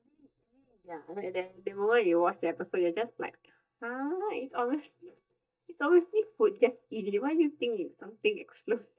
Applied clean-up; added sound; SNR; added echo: neural mask model DeepFilterNet 3.